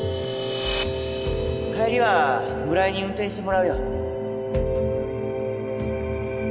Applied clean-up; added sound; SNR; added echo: none; Wind instrument, woodwind instrument; 4 dB; none.